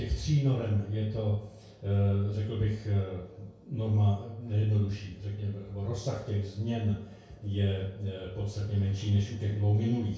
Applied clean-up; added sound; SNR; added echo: none; none; none; reverberation time 0.6 s.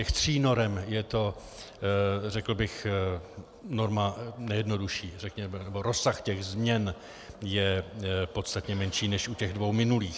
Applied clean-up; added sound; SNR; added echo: none; none; none; none.